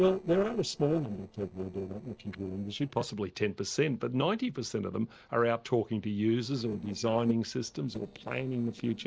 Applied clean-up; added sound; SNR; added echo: neural separator model SepFormer DNS4.